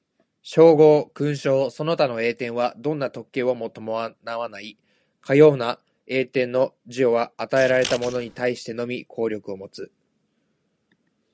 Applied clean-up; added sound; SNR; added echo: none; Scissors; 12 dB; none.